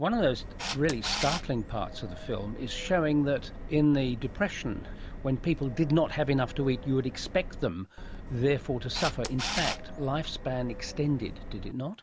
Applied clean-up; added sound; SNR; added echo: none; Camera + Subway, metro, underground; 9 dB; none.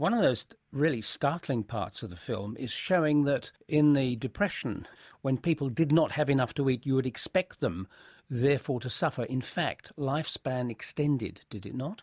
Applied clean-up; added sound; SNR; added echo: none; none; none; none.